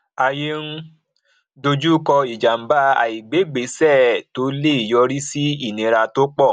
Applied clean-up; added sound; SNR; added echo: none; none; none; none.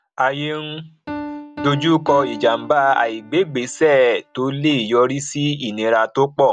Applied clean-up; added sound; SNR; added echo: none; Piano; 16 dB; none.